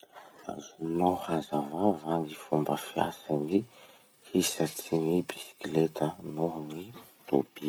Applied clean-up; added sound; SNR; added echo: none; none; none; none.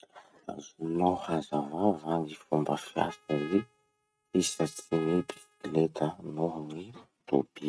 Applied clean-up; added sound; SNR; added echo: neural mask model RNNoise.